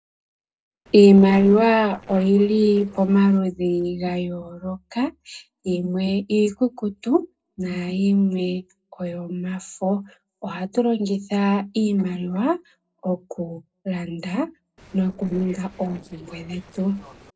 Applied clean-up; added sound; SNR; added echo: neural separator model SepFormer DNS4.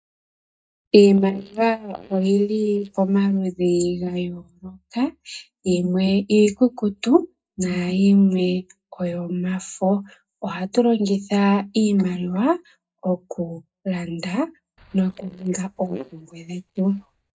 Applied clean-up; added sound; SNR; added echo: neural mask model DeepFilterNet 3.